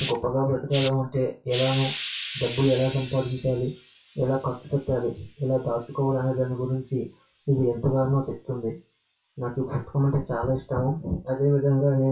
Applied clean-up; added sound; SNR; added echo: classical method WPE with log-MMSE.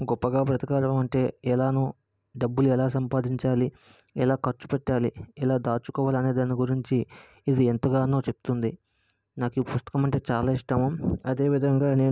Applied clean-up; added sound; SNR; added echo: none; none; none; none.